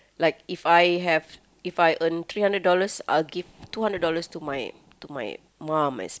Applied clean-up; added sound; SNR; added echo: none; none; none; none.